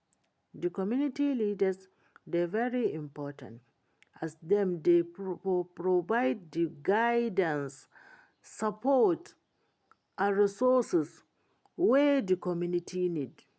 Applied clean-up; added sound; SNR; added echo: none; none; none; none.